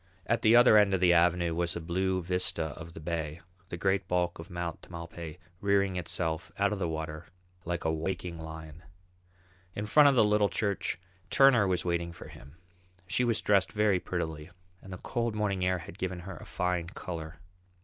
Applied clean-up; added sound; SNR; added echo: none; none; none; none.